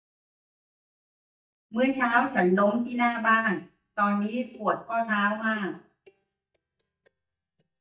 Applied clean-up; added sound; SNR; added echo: neural mask model DeepFilterNet 3.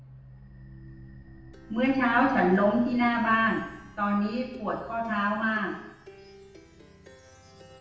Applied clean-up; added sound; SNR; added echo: none; Plucked string instrument; 19 dB; reverberation time 0.9 s.